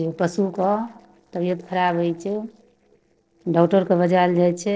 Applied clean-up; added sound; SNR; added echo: neural separator model SepFormer DNS4.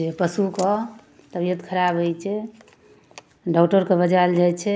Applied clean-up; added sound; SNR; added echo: none; none; none; none.